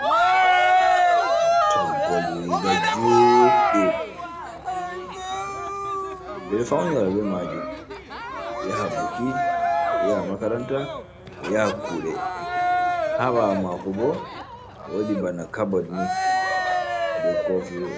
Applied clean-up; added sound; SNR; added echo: none; Cheering; -4 dB; none.